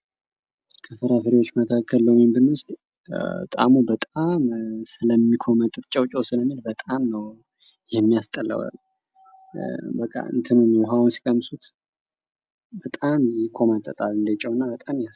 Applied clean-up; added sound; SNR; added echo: none; none; none; none.